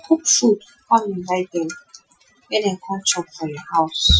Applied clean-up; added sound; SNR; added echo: classical method Wiener filter.